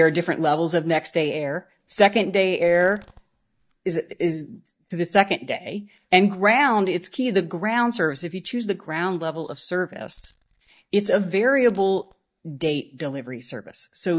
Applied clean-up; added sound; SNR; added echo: neural mask model DeepFilterNet 3.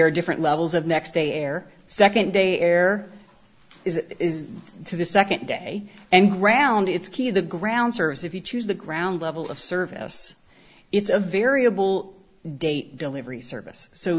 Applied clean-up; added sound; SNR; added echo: none; none; none; none.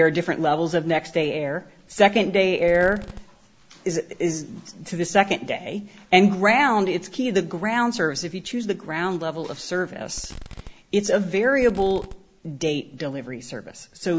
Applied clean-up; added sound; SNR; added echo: none; Fireworks; 16 dB; none.